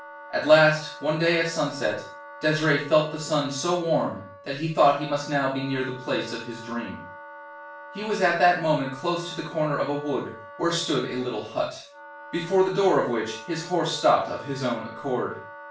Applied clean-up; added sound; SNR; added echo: none; Wind instrument, woodwind instrument; 17 dB; reverberation time 0.3 s.